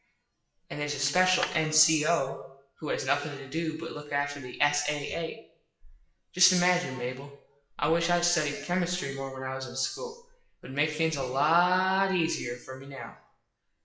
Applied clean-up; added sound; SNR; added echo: classical method WPE with log-MMSE.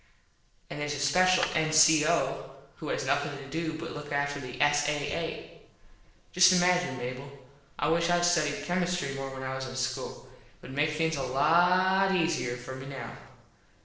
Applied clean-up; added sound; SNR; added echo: neural separator model SepFormer DNS4.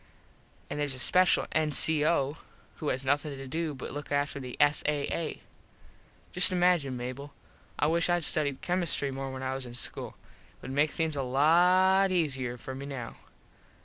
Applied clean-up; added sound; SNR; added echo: none; none; none; none.